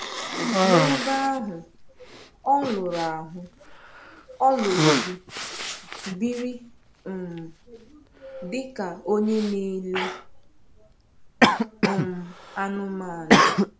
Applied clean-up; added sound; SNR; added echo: none; Cough; -2 dB; none.